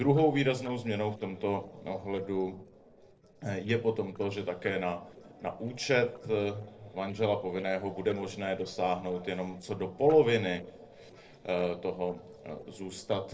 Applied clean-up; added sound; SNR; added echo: neural separator model SepFormer DNS4.